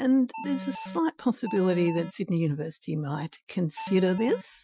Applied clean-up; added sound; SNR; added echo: classical method Wiener filter.